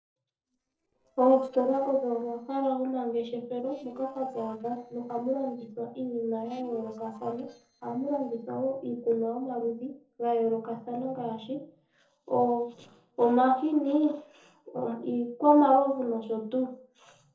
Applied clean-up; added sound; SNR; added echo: neural separator model SepFormer DNS4.